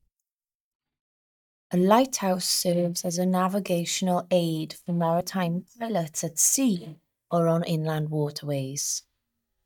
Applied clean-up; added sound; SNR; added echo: neural mask model DeepFilterNet 3.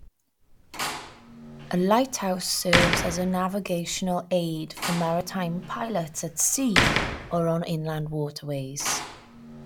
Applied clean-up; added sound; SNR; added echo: none; Slam; 4 dB; none.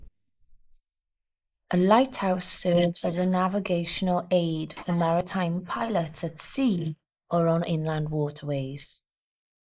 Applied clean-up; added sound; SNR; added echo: neural mask model Resemble Enhance denoiser.